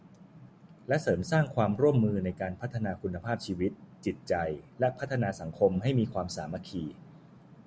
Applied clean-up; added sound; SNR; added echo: none; none; none; none.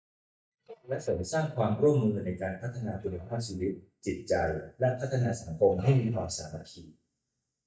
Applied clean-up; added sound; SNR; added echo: neural mask model DeepFilterNet 3.